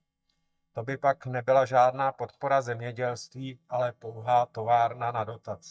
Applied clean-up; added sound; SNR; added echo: neural mask model DeepFilterNet 3.